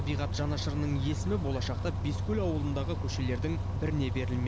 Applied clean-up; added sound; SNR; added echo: none; Bus; -1 dB; none.